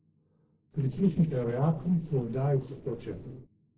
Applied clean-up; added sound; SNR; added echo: neural separator model SepFormer DNS4.